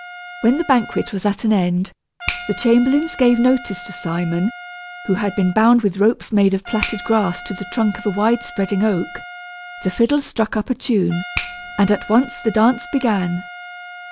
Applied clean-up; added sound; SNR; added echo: none; Trumpet + Finger snapping; 13 dB; none.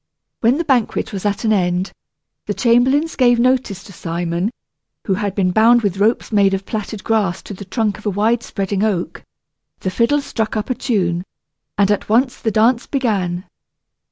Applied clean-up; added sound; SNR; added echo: none; none; none; none.